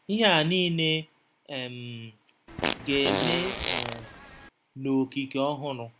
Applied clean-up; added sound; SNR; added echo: none; Fart; 2 dB; none.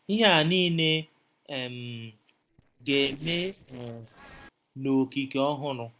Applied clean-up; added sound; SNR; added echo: neural separator model SepFormer DNS4.